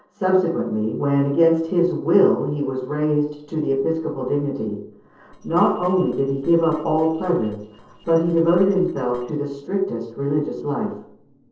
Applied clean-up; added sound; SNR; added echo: neural separator model SepFormer DNS4.